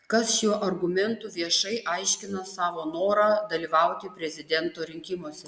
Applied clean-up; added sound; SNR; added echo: none; none; none; none.